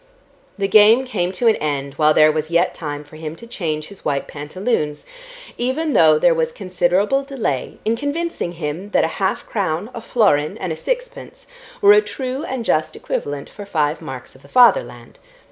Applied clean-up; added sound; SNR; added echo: none; none; none; none.